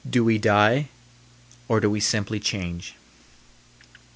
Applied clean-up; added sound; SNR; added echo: none; none; none; none.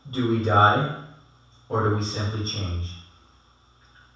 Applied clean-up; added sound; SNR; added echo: none; none; none; reverberation time 0.7 s.